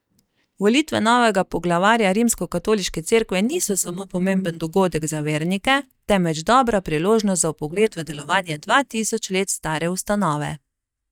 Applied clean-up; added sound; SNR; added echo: neural mask model DeepFilterNet 3.